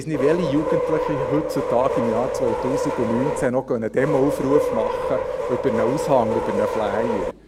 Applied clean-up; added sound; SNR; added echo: none; Subway, metro, underground; 1 dB; none.